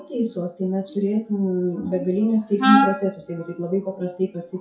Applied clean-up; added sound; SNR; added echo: classical method WPE with log-MMSE.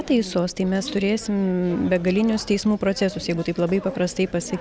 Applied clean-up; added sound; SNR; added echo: none; none; none; none.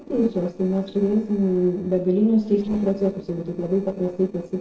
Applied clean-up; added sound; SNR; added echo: neural separator model SepFormer DNS4.